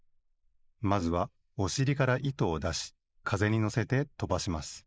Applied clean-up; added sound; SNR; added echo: neural mask model Resemble Enhance denoiser.